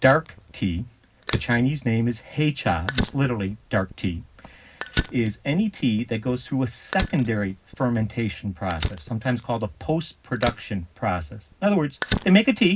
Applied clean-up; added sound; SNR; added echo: none; Fire; 11 dB; reverberation time 0.4 s.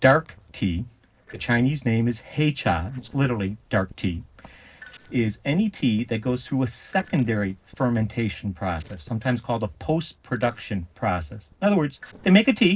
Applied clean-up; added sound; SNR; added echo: neural separator model SepFormer DNS4.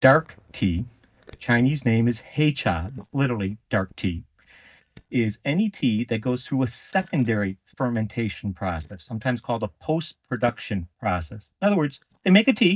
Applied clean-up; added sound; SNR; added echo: neural mask model DeepFilterNet 3.